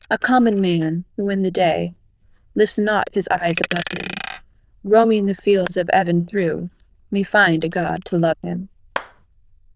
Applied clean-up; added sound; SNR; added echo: neural diffusion model UNIVERSE++.